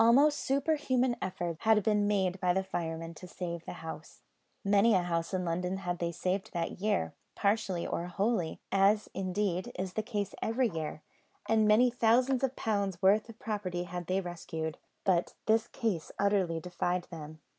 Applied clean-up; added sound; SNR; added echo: none; none; none; none.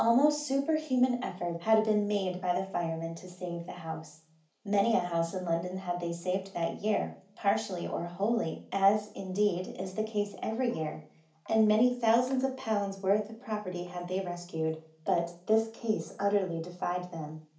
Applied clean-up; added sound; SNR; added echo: none; none; none; reverberation time 0.4 s.